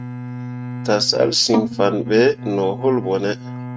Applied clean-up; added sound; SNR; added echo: neural mask model RNNoise.